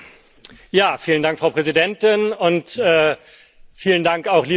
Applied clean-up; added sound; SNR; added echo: none; none; none; none.